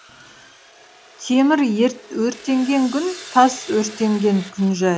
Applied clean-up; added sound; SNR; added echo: none; Sawing; 20 dB; none.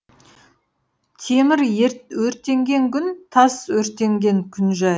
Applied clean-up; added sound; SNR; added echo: none; none; none; none.